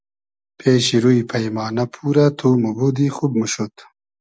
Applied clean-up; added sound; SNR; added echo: none; none; none; none.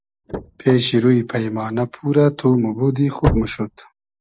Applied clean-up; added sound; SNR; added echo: none; Slam / Car; 10 dB; none.